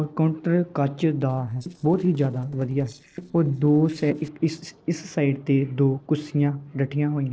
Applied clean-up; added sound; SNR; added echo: neural separator model SepFormer DNS4.